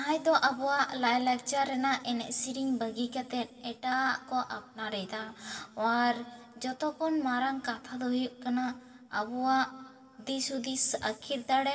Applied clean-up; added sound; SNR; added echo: none; none; none; reverberation time 1.9 s.